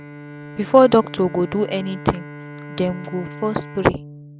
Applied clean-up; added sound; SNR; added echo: none; Bowed string instrument; 15 dB; none.